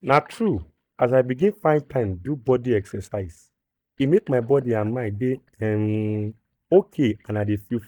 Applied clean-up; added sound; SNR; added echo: neural mask model DeepFilterNet 3.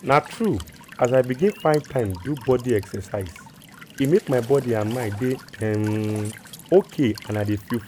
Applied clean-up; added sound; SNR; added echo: none; Walk, footsteps / Stream / Trickle, dribble / Chirp, tweet; 19 dB; none.